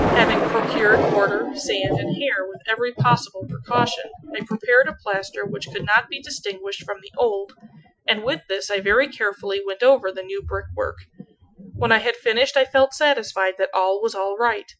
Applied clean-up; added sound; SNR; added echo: classical method Wiener filter.